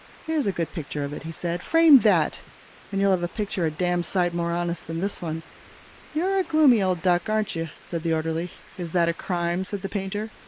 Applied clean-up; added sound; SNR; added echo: neural mask model Resemble Enhance denoiser.